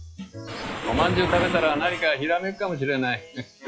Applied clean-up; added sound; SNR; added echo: classical method log-MMSE.